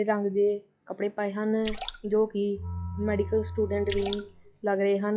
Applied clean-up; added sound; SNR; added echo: classical method log-MMSE.